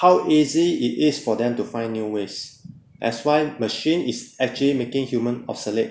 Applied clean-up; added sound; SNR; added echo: none; none; none; none.